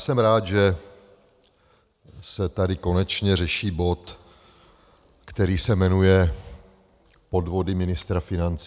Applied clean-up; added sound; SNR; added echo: none; none; none; none.